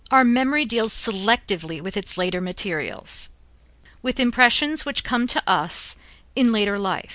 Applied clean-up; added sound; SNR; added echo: none; none; none; none.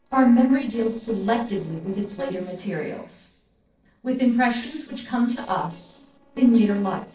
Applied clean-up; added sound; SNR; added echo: neural separator model SepFormer DNS4.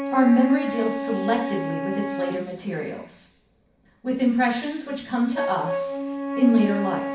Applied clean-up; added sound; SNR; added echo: none; Wind instrument, woodwind instrument; 6 dB; reverberation time 0.6 s.